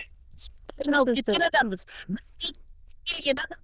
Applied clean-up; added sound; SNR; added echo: neural diffusion model UNIVERSE++.